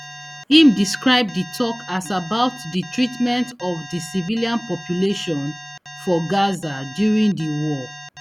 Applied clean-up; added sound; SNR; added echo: none; Alarm; 16 dB; none.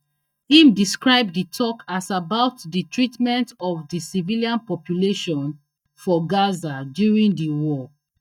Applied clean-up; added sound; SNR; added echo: neural mask model DeepFilterNet 3.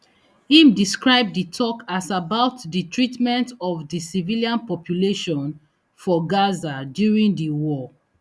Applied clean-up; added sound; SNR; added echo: none; none; none; none.